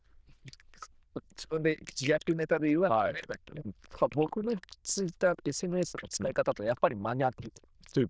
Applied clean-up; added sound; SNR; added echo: neural diffusion model UNIVERSE++.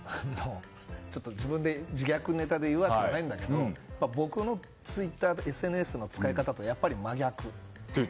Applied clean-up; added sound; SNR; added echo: none; none; none; none.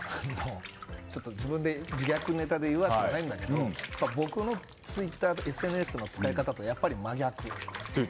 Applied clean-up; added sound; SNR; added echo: none; Bathtub (filling or washing) / Water; 13 dB; none.